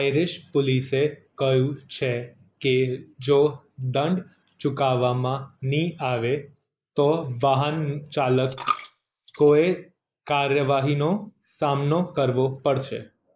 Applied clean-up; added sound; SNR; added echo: neural mask model Resemble Enhance denoiser.